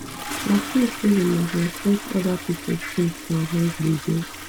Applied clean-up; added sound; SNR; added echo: none; Toilet flush; 10 dB; none.